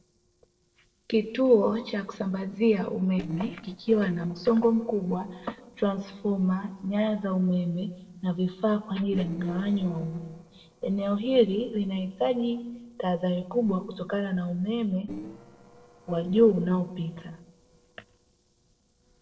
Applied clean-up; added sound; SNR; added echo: neural separator model SepFormer DNS4.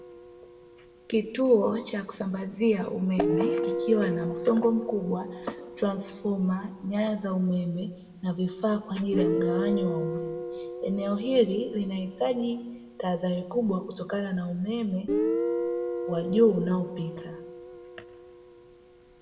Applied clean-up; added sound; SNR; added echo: none; Guitar; 6 dB; reverberation time 0.8 s.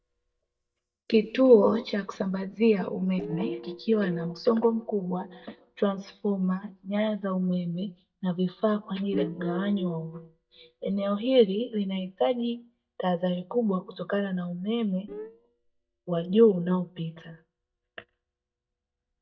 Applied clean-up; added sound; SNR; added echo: neural mask model DeepFilterNet 3.